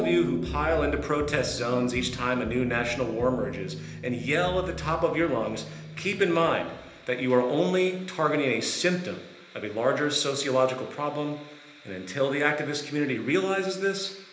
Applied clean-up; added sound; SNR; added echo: none; none; none; reverberation time 1.0 s.